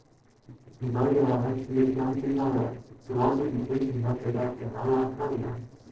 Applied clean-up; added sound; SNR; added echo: neural separator model SepFormer DNS4.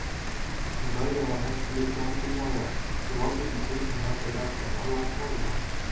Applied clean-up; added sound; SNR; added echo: none; Rain; -5 dB; reverberation time 0.8 s.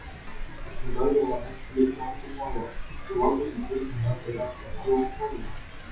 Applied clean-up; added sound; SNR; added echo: classical method WPE with log-MMSE.